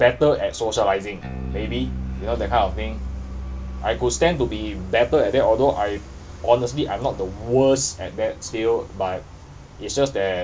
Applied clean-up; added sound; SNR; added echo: none; Bass guitar; 12 dB; none.